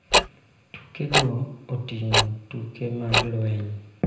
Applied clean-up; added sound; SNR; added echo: none; Tick-tock; -1 dB; reverberation time 0.8 s.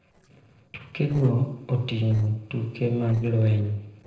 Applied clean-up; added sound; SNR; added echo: neural separator model SepFormer DNS4.